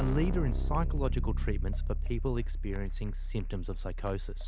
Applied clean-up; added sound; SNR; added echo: none; Keyboard (musical); -4 dB; none.